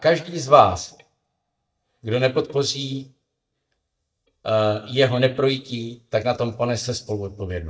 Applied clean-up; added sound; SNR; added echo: neural mask model DeepFilterNet 3.